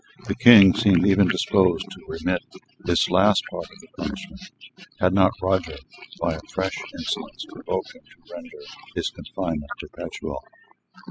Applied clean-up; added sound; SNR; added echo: classical method spectral subtraction.